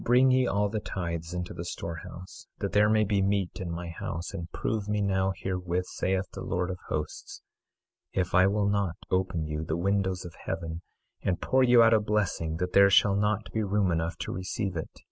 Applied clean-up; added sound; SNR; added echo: none; none; none; none.